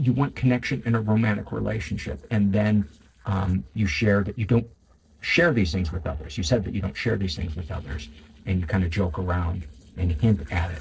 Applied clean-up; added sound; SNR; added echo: neural separator model SepFormer DNS4.